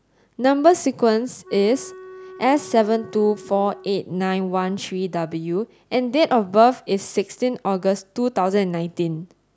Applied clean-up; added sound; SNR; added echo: none; Wind instrument, woodwind instrument; 20 dB; none.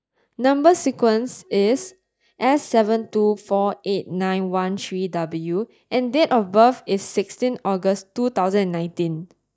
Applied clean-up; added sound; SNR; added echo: neural mask model DeepFilterNet 3.